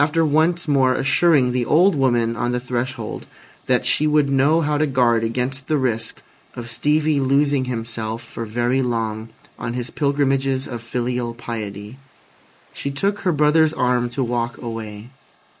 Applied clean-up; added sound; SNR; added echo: neural mask model Resemble Enhance denoiser.